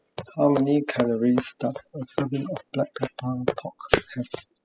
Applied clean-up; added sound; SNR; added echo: classical method spectral subtraction.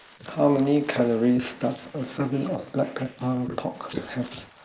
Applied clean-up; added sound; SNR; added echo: neural mask model Resemble Enhance denoiser.